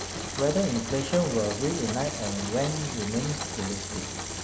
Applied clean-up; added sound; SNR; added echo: none; Mechanisms + Sink (filling or washing) / Water tap, faucet; 5 dB; none.